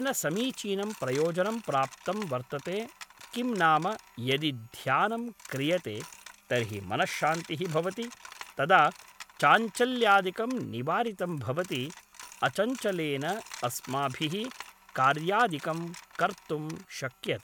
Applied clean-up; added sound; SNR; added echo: none; Coin (dropping); 19 dB; none.